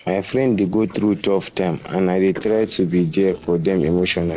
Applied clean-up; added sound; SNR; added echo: neural separator model SepFormer DNS4.